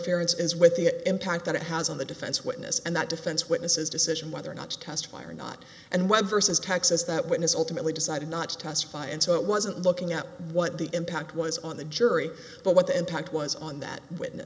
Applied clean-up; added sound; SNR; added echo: none; none; none; none.